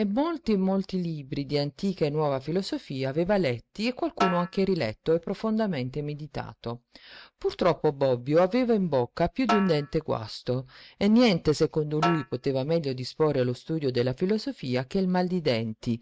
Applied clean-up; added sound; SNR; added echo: neural mask model RNNoise.